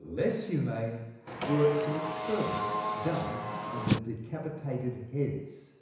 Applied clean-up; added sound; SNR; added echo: none; Car; 2 dB; reverberation time 1.0 s.